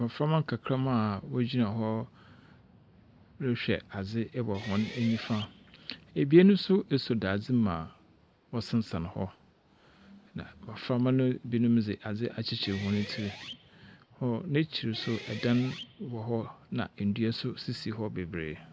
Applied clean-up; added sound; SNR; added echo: none; Guitar; 16 dB; none.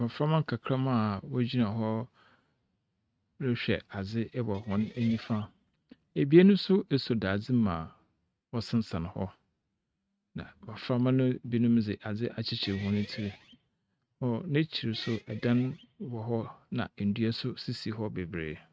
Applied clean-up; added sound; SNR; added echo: neural mask model RNNoise.